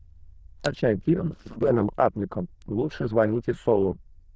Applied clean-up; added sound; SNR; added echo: neural diffusion model UNIVERSE++.